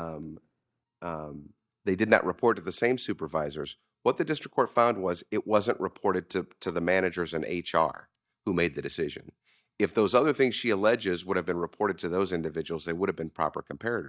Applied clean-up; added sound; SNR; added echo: neural mask model DeepFilterNet 3.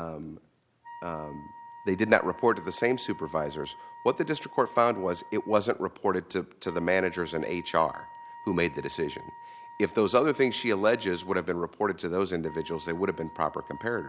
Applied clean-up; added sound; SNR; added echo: none; Wind instrument, woodwind instrument; 17 dB; none.